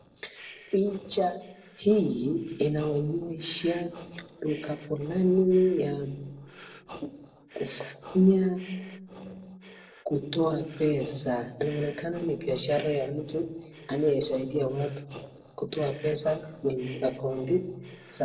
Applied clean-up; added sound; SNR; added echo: neural separator model SepFormer DNS4.